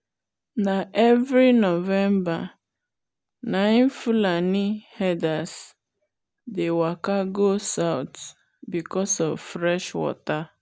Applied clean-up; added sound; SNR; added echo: none; none; none; none.